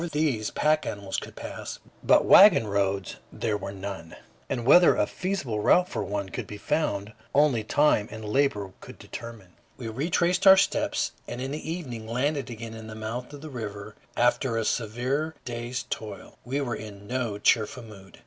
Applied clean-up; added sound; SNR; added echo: none; none; none; none.